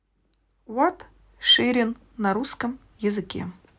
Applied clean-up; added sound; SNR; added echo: none; none; none; none.